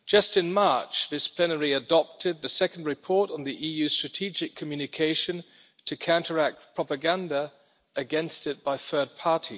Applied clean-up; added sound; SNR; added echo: none; none; none; none.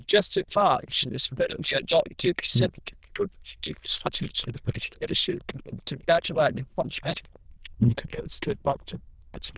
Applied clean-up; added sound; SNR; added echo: neural diffusion model UNIVERSE++.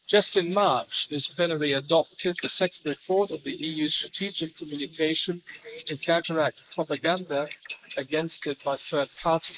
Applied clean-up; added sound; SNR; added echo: neural mask model Resemble Enhance denoiser.